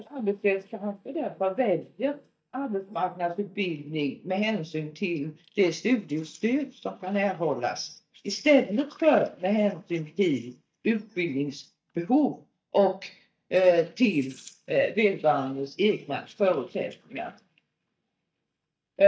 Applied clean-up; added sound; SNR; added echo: neural mask model DeepFilterNet 3.